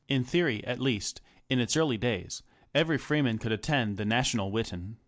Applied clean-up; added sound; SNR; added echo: none; none; none; none.